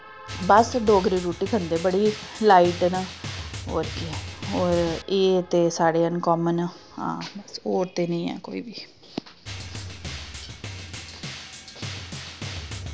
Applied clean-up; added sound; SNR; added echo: none; Drum; 12 dB; none.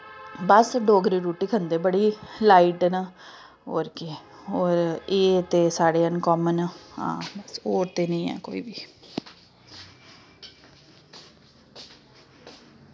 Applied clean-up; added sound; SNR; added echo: none; none; none; none.